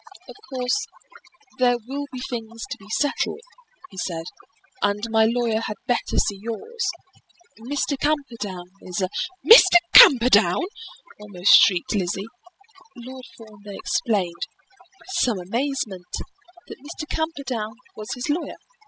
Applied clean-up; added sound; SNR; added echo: classical method spectral subtraction.